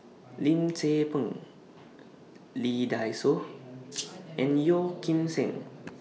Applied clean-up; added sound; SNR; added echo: none; Rattle (instrument); 12 dB; none.